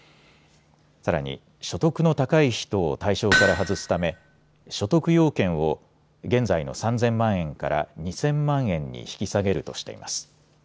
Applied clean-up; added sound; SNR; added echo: none; Hammer; 2 dB; none.